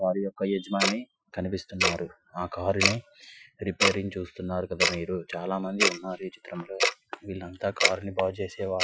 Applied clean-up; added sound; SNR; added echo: classical method Wiener filter.